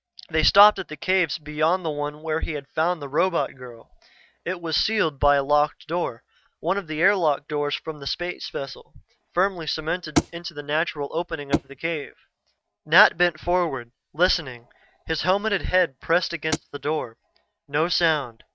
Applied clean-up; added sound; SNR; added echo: neural mask model RNNoise.